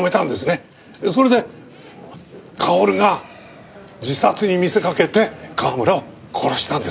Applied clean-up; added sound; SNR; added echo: none; none; none; none.